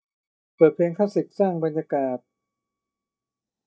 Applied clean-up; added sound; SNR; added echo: neural mask model DeepFilterNet 3.